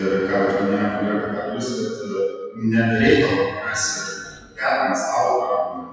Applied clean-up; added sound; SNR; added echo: classical method WPE with log-MMSE.